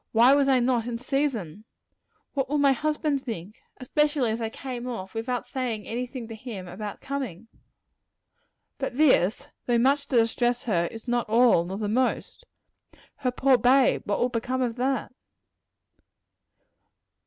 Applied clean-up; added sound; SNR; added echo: none; none; none; none.